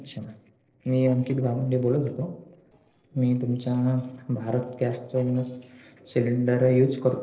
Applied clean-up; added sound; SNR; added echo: neural separator model SepFormer DNS4.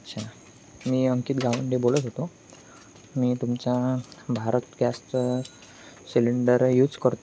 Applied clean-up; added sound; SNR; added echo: none; none; none; none.